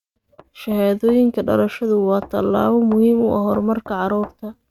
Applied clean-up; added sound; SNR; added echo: neural mask model RNNoise.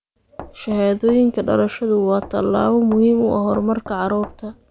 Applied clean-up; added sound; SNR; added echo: none; Knock; 19 dB; none.